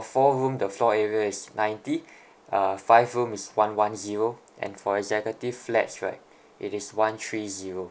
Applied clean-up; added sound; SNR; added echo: none; none; none; none.